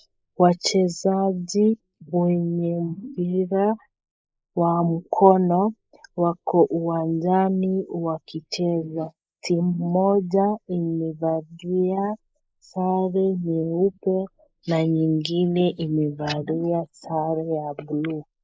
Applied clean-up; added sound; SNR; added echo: neural mask model Resemble Enhance denoiser.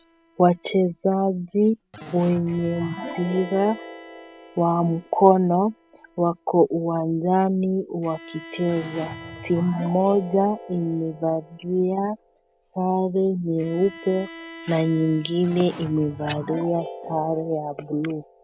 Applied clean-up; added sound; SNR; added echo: none; Keyboard (musical) + Bowed string instrument; 16 dB; none.